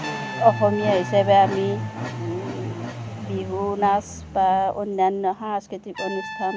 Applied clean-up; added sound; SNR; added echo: none; Trumpet; 16 dB; none.